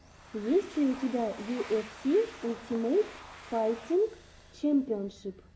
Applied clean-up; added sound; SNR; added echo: none; Domestic sounds, home sounds; 18 dB; none.